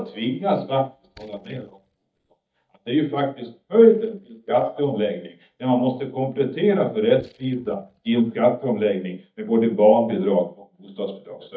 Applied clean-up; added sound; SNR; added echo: neural mask model DeepFilterNet 3.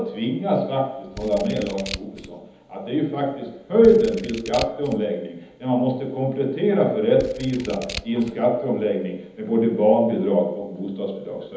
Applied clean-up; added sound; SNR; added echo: none; Scissors; 14 dB; reverberation time 1.3 s.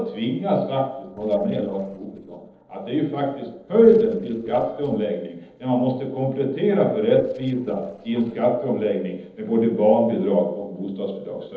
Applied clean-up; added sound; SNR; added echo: neural separator model SepFormer DNS4.